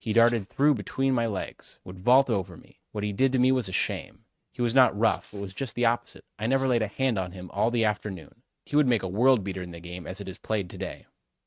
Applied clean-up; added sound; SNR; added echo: neural mask model RNNoise.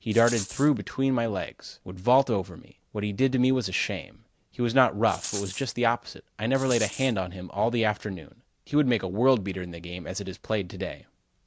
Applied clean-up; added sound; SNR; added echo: none; Rattle; 11 dB; none.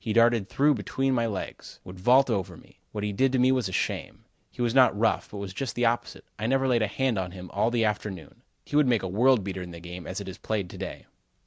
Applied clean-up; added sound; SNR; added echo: none; none; none; none.